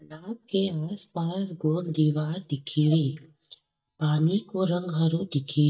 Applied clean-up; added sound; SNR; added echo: neural mask model DeepFilterNet 3.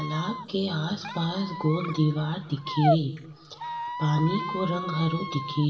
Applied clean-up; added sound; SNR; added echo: none; Squeak; 6 dB; reverberation time 0.8 s.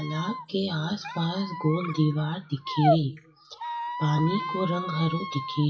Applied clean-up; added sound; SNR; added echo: classical method WPE with log-MMSE.